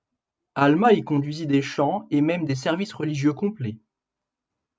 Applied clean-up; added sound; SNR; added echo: none; none; none; none.